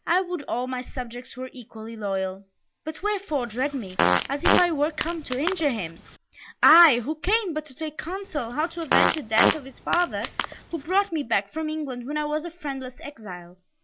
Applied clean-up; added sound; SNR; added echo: none; Fart; 1 dB; none.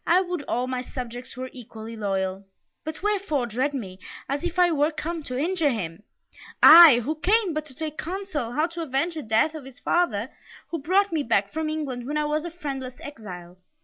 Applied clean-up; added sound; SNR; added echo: none; none; none; none.